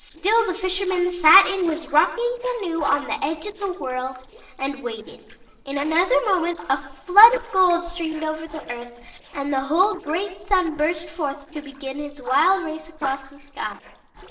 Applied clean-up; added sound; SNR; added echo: neural separator model SepFormer DNS4.